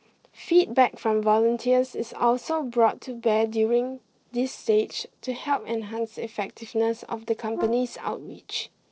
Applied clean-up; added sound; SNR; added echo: neural separator model SepFormer DNS4.